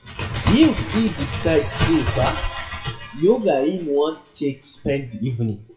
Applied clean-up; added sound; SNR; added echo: classical method WPE with log-MMSE.